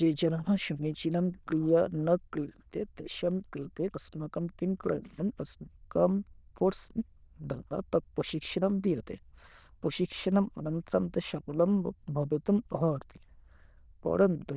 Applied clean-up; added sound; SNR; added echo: neural diffusion model UNIVERSE++.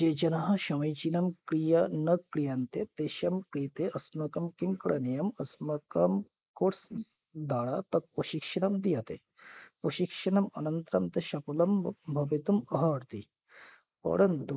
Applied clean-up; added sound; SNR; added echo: neural mask model Resemble Enhance denoiser.